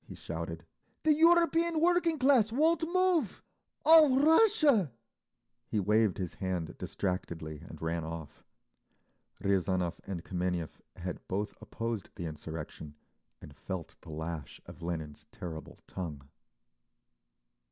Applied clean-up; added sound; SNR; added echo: none; none; none; none.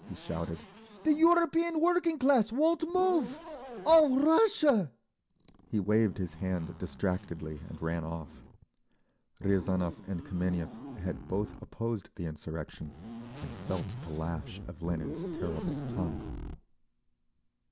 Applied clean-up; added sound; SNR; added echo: none; Zipper (clothing); 12 dB; none.